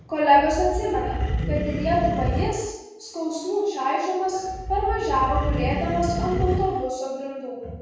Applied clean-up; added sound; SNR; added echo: none; Animal; 3 dB; reverberation time 1.3 s.